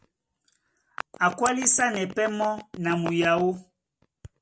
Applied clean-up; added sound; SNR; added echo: none; none; none; none.